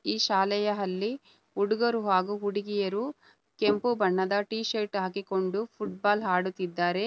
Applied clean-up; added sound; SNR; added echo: none; none; none; none.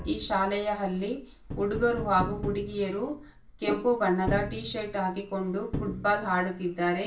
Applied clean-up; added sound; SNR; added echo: none; Tap; 10 dB; reverberation time 0.3 s.